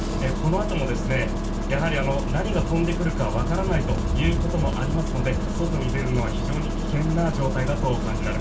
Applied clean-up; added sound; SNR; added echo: none; Engine starting; 0 dB; reverberation time 0.2 s.